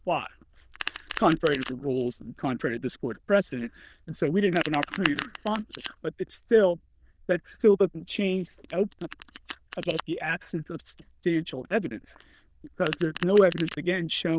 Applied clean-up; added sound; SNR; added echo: neural diffusion model UNIVERSE++.